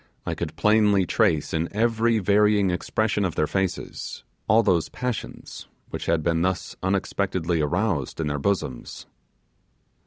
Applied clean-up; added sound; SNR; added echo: none; none; none; none.